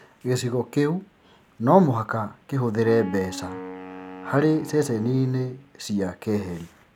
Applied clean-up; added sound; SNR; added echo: none; Wind instrument, woodwind instrument; 14 dB; none.